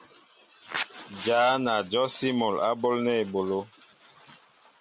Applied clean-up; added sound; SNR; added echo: none; none; none; none.